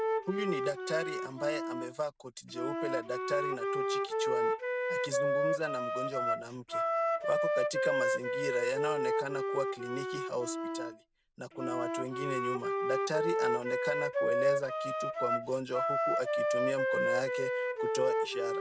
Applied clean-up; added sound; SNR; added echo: none; Wind instrument, woodwind instrument; -5 dB; none.